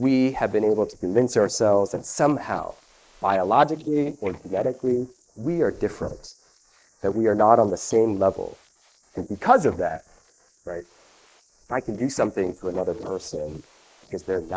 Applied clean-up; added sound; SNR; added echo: neural mask model Resemble Enhance denoiser.